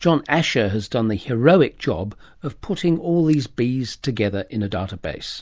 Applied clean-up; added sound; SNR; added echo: none; none; none; none.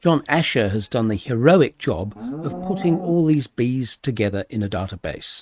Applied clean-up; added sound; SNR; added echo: neural mask model RNNoise.